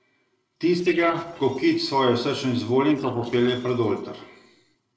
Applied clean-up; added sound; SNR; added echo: neural separator model SepFormer DNS4.